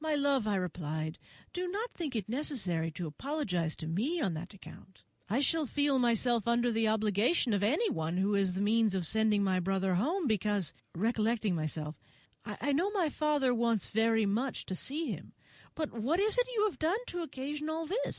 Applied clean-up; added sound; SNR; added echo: none; none; none; none.